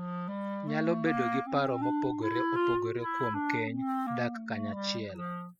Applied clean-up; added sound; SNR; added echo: classical method spectral subtraction.